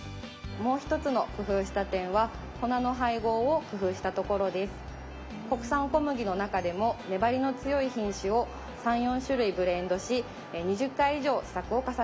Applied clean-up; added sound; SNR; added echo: none; none; none; none.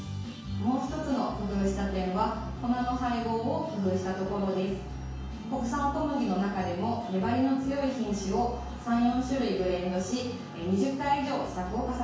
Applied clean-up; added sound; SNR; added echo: none; none; none; reverberation time 0.6 s.